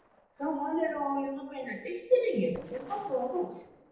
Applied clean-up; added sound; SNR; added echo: neural separator model SepFormer DNS4.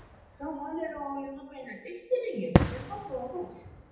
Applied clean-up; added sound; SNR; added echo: none; Fireworks; -3 dB; reverberation time 0.8 s.